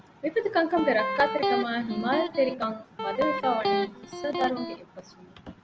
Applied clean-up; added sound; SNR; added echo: none; Electric guitar; 2 dB; none.